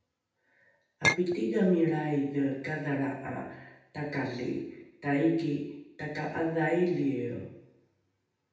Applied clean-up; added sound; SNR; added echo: none; Chink, clink; -1 dB; reverberation time 0.8 s.